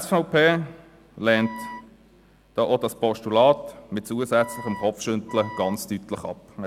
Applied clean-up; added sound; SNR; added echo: none; Wind instrument, woodwind instrument; 15 dB; none.